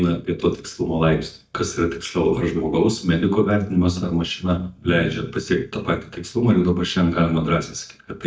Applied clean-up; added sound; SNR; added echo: neural mask model DeepFilterNet 3.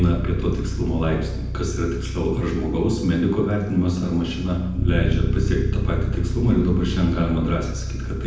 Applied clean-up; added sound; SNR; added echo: none; Bass guitar; 2 dB; reverberation time 0.9 s.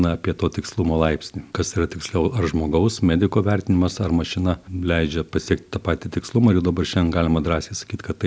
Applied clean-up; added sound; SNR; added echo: none; none; none; none.